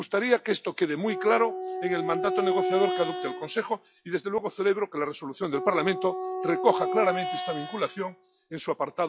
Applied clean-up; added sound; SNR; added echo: classical method log-MMSE.